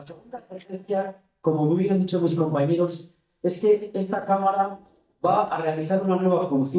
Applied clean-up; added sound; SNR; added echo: neural mask model DeepFilterNet 3.